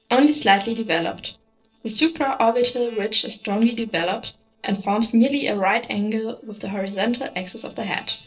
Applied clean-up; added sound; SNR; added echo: neural separator model SepFormer DNS4.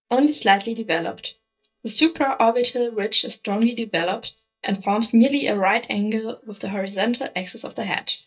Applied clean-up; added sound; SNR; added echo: neural mask model DeepFilterNet 3.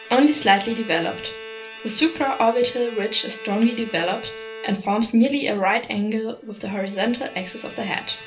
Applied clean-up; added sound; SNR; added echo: none; Bowed string instrument; 16 dB; reverberation time 0.3 s.